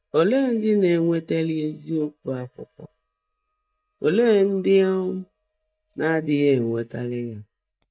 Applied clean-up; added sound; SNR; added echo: neural mask model DeepFilterNet 3.